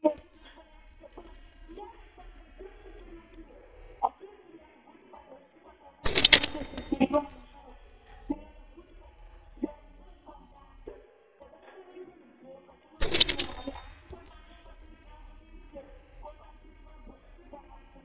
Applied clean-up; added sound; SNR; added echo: neural mask model DeepFilterNet 3.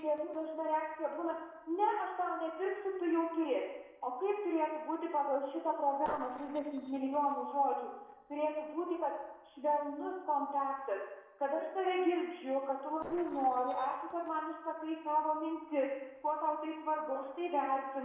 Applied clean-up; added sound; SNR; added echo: neural separator model SepFormer DNS4.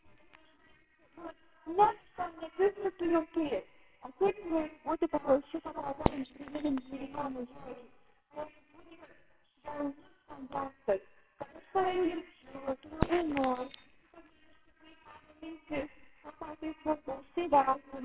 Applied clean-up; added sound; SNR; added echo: neural separator model SepFormer WHAMR!.